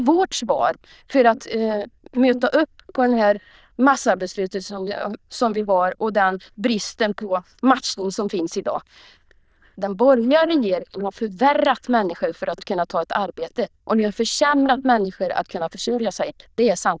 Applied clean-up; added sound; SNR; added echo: neural diffusion model UNIVERSE++.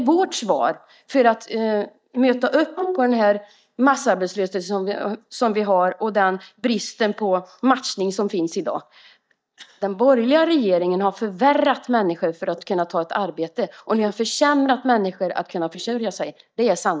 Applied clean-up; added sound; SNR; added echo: neural mask model DeepFilterNet 3.